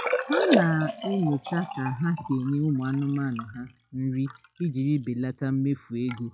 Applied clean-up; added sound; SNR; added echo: classical method log-MMSE.